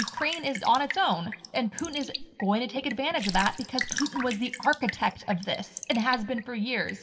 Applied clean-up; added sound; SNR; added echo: none; Raindrop / Drip; 9 dB; reverberation time 1.0 s.